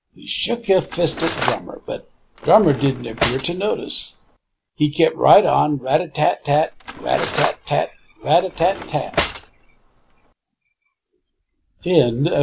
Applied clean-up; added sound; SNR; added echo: none; Cutlery, silverware; 8 dB; none.